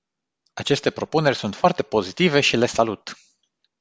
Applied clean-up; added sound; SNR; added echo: none; none; none; none.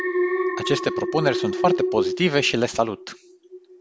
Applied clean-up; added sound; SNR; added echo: none; Alarm; 1 dB; none.